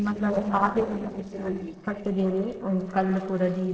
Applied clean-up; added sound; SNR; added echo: neural separator model SepFormer DNS4.